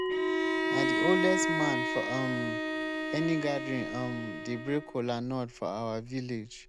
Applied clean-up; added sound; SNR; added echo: none; Bell + Bowed string instrument; -1 dB; none.